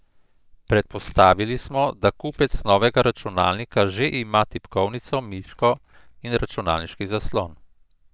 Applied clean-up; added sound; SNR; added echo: neural mask model DeepFilterNet 3.